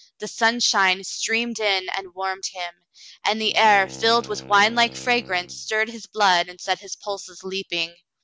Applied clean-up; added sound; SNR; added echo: none; Wind instrument, woodwind instrument; 20 dB; none.